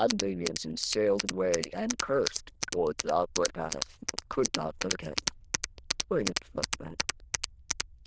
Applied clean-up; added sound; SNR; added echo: neural diffusion model UNIVERSE++.